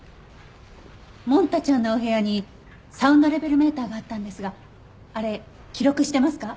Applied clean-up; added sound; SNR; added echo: none; none; none; none.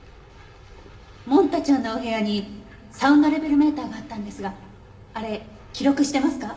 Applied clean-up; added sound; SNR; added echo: none; none; none; reverberation time 2.6 s.